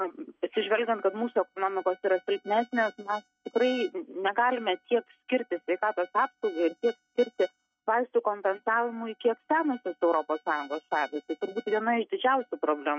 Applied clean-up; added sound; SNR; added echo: neural mask model RNNoise.